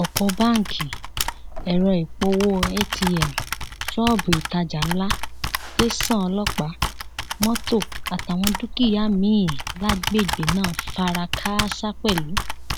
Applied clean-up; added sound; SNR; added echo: none; Computer keyboard; 4 dB; none.